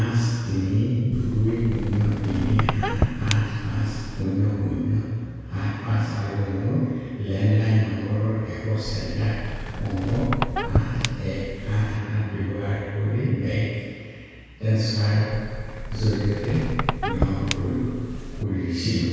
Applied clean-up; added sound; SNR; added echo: none; Squeak; 4 dB; reverberation time 2.0 s.